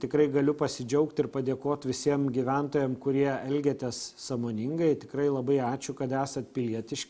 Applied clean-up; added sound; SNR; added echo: none; none; none; none.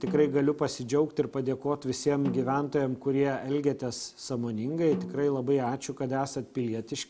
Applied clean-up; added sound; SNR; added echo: none; Snare drum; 14 dB; none.